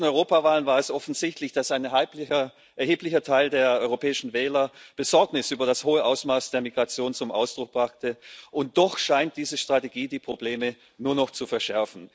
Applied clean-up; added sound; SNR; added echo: none; none; none; none.